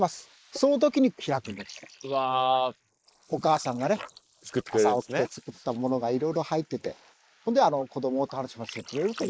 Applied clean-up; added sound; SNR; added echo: neural mask model Resemble Enhance denoiser.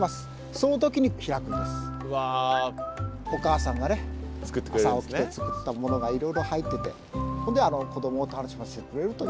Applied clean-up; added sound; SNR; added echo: none; none; none; none.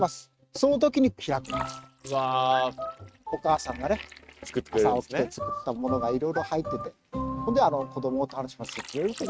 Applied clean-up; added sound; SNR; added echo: neural mask model RNNoise.